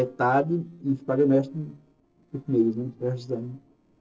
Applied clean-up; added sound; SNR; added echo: neural separator model SepFormer DNS4.